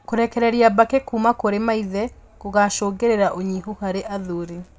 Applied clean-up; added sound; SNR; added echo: none; none; none; none.